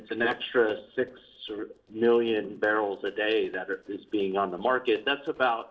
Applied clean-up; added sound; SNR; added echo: neural separator model SepFormer DNS4.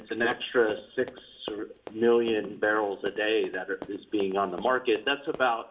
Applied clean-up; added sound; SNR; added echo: none; Run; 17 dB; reverberation time 0.5 s.